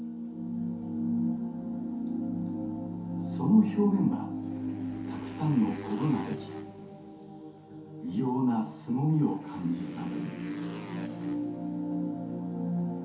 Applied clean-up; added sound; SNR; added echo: none; Motorcycle; 18 dB; reverberation time 0.5 s.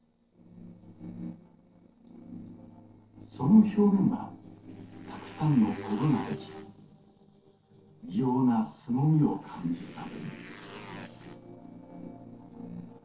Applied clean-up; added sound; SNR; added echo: neural separator model SepFormer DNS4.